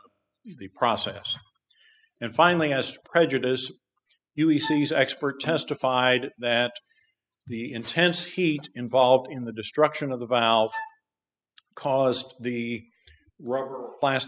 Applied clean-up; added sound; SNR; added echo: classical method spectral subtraction.